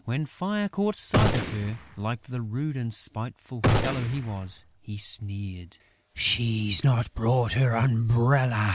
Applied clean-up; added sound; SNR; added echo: none; Gunshot, gunfire; 1 dB; none.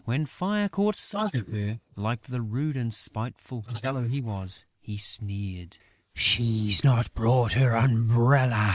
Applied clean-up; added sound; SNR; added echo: neural mask model Resemble Enhance denoiser.